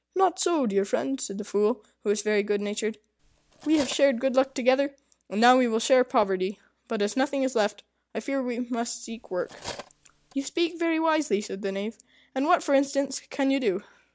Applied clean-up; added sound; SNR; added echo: none; Cutlery, silverware; 17 dB; none.